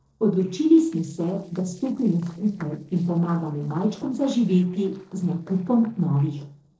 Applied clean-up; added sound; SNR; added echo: neural separator model SepFormer DNS4.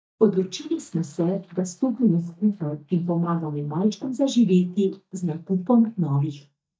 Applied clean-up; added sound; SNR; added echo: neural mask model DeepFilterNet 3.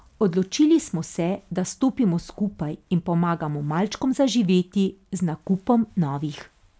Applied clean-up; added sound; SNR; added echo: none; none; none; none.